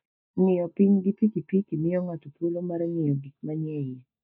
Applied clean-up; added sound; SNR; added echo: neural mask model DeepFilterNet 3.